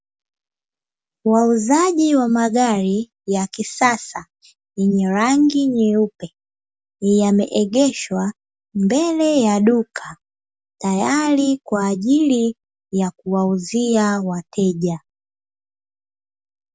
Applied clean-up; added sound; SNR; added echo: none; none; none; none.